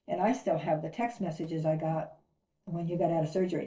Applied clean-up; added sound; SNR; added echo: neural separator model SepFormer DNS4.